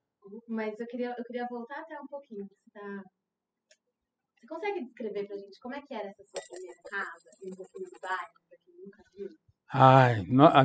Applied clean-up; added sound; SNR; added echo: classical method spectral subtraction.